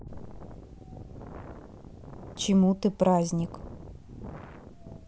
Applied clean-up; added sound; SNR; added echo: none; Wind; 14 dB; none.